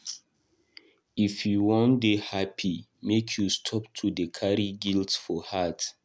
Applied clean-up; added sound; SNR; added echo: none; none; none; none.